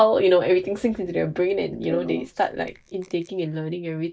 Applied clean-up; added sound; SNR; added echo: neural mask model DeepFilterNet 3.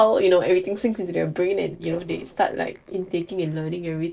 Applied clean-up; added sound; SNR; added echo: neural separator model SepFormer DNS4.